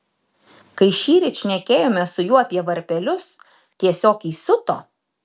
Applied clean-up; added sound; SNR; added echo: none; none; none; none.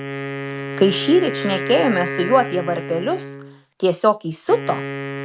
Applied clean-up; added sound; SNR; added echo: none; Wind instrument, woodwind instrument; 8 dB; none.